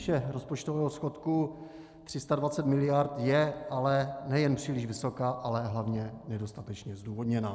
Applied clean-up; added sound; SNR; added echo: none; none; none; none.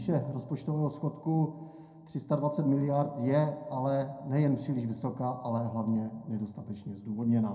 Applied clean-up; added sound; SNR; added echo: none; none; none; reverberation time 0.2 s.